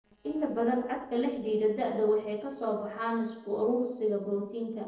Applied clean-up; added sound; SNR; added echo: neural separator model SepFormer DNS4.